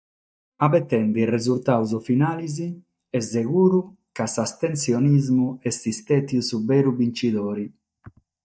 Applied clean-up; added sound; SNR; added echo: neural mask model DeepFilterNet 3.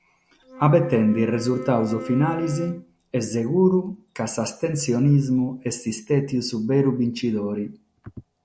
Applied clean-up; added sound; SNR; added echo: none; Wind instrument, woodwind instrument; 14 dB; none.